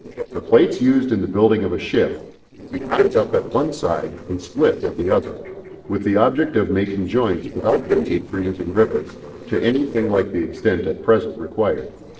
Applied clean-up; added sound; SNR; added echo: neural separator model SepFormer DNS4.